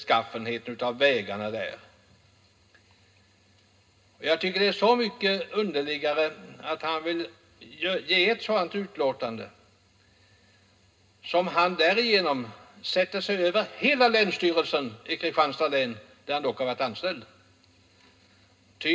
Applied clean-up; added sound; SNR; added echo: none; none; none; reverberation time 0.2 s.